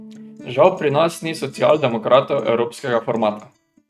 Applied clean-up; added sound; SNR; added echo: neural mask model RNNoise.